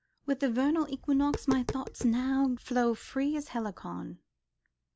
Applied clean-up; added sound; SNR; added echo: none; Tap; 13 dB; none.